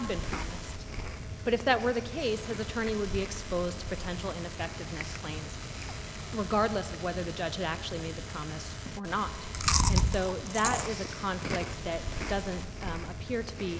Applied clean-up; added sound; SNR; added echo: none; Chewing, mastication; 1 dB; none.